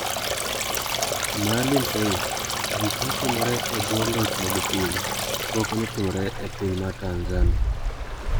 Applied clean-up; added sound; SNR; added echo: none; Stream; -2 dB; none.